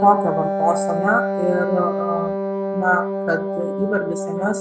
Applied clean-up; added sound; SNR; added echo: none; Wind instrument, woodwind instrument; 2 dB; none.